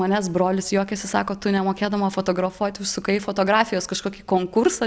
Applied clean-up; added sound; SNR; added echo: none; none; none; none.